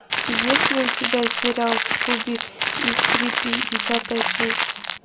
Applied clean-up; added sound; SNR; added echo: none; Crackle; -3 dB; none.